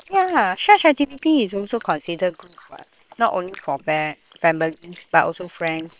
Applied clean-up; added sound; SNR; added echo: neural separator model SepFormer WHAM!.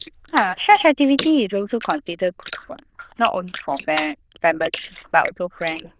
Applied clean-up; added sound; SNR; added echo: neural diffusion model UNIVERSE++.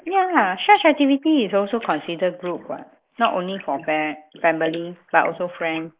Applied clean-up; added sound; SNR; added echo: neural mask model Resemble Enhance denoiser.